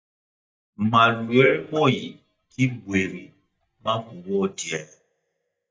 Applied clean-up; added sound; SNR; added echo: neural mask model DeepFilterNet 3.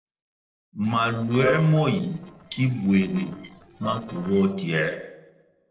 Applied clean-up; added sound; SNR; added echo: neural separator model SepFormer DNS4.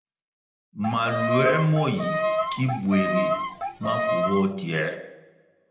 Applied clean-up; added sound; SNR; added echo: none; Bowed string instrument; 0 dB; reverberation time 0.8 s.